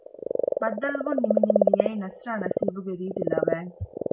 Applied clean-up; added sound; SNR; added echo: none; Frog; -5 dB; none.